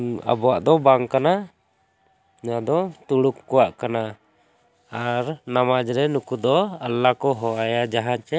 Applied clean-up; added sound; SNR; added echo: none; none; none; none.